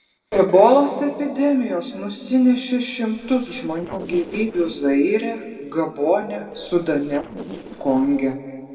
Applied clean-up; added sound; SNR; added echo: neural separator model SepFormer DNS4.